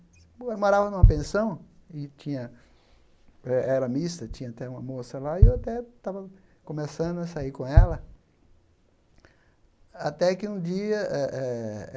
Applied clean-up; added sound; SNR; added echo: none; Bass drum; -5 dB; none.